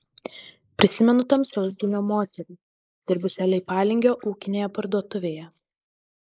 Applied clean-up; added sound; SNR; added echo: neural mask model Resemble Enhance denoiser.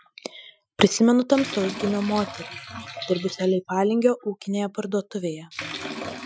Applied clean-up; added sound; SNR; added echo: classical method Wiener filter.